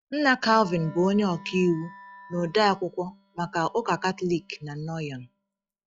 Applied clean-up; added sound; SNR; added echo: classical method log-MMSE.